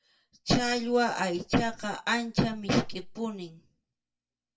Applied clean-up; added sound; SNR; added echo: none; none; none; reverberation time 0.2 s.